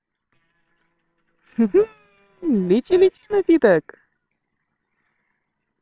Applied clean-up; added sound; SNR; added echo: neural separator model SepFormer WHAMR!.